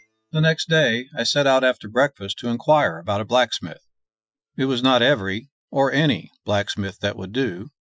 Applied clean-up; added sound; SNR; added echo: classical method Wiener filter.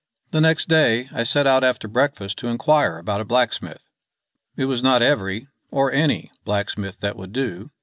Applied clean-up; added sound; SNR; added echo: none; none; none; none.